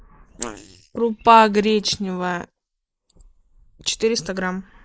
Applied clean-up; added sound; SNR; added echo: neural mask model Resemble Enhance denoiser.